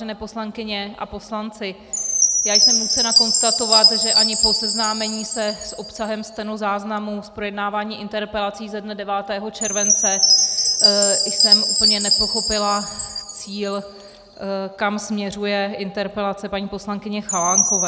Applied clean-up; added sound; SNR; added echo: none; Chime; -4 dB; none.